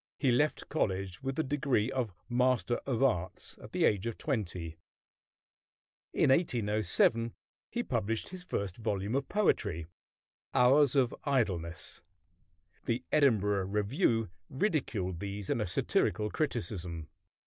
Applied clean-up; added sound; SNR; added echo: none; none; none; none.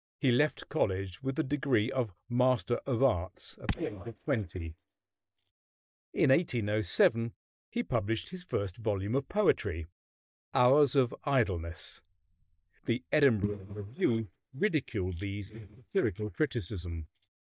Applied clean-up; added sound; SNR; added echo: neural mask model DeepFilterNet 3.